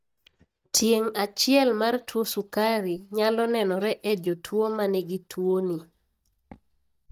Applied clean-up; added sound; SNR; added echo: neural mask model DeepFilterNet 3.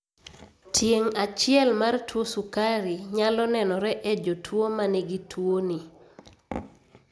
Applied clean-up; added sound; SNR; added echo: none; none; none; none.